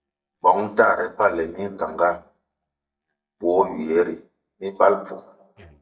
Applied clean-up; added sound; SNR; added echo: neural mask model DeepFilterNet 3.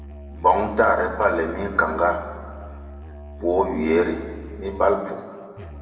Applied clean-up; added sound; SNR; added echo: none; Musical instrument; 15 dB; reverberation time 1.6 s.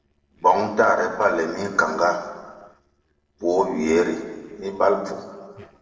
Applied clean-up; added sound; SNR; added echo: neural separator model SepFormer DNS4.